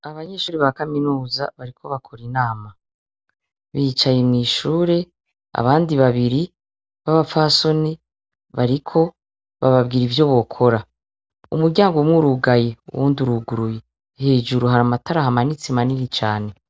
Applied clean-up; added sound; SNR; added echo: none; none; none; none.